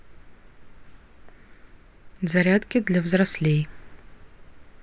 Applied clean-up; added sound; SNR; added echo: none; none; none; none.